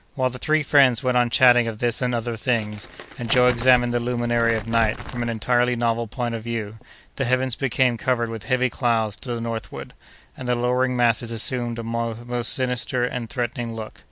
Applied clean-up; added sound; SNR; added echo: none; Crumpling, crinkling; 11 dB; none.